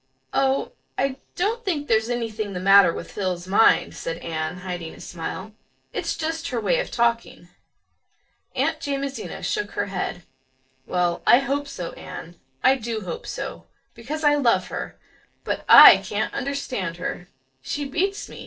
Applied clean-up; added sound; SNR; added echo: neural separator model SepFormer DNS4.